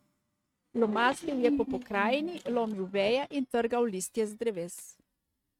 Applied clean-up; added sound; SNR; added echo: neural mask model RNNoise.